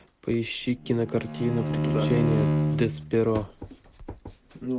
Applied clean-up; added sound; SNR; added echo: none; Bowed string instrument; 0 dB; none.